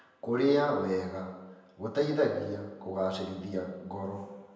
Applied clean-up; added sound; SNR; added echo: none; none; none; reverberation time 1.0 s.